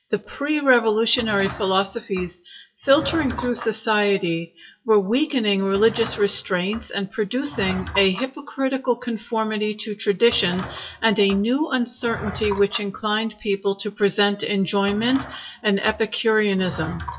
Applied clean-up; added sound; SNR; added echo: classical method WPE with log-MMSE.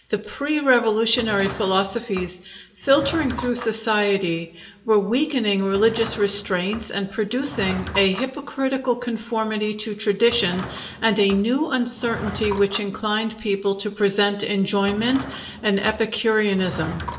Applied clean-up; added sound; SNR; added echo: none; Drawer open or close / Wood; 15 dB; reverberation time 0.9 s.